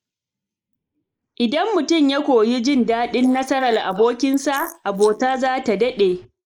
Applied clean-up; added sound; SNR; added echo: neural mask model Resemble Enhance denoiser.